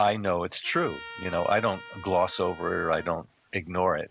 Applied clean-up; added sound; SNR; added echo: none; Trumpet; 17 dB; none.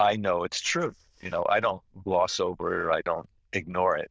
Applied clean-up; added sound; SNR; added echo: neural diffusion model UNIVERSE++.